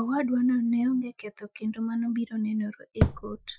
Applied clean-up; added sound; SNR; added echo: classical method Wiener filter.